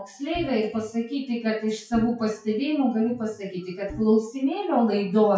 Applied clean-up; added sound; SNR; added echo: classical method WPE with log-MMSE.